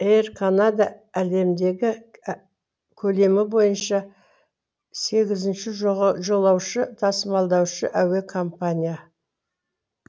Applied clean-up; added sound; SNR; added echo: none; none; none; none.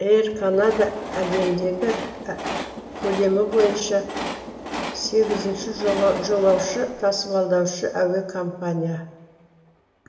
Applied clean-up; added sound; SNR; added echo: none; Train; 10 dB; reverberation time 1.6 s.